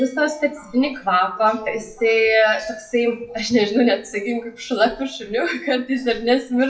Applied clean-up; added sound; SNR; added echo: classical method WPE with log-MMSE.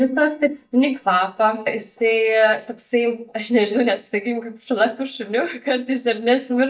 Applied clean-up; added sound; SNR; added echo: neural mask model DeepFilterNet 3.